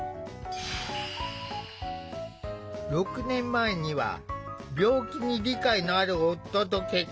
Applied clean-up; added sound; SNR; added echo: none; none; none; none.